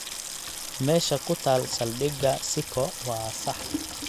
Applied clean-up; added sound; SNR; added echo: none; Sink (filling or washing) / Water tap, faucet; 8 dB; none.